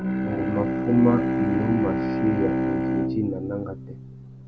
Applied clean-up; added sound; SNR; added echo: none; Bowed string instrument; -1 dB; none.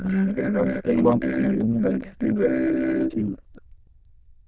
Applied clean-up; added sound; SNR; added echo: neural diffusion model UNIVERSE++.